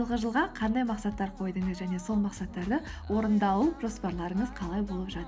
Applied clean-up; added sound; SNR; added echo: none; none; none; none.